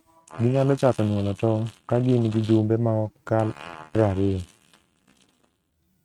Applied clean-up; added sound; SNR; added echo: neural mask model RNNoise.